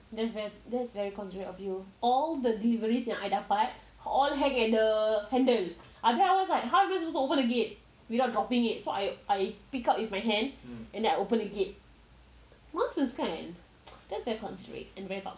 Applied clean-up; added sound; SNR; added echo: none; none; none; none.